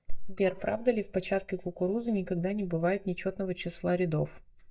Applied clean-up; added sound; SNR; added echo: neural mask model DeepFilterNet 3.